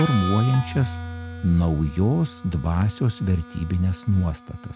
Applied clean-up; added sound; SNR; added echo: none; Harmonica + Marimba, xylophone; 13 dB; none.